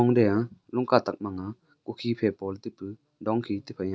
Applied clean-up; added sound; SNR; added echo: none; none; none; none.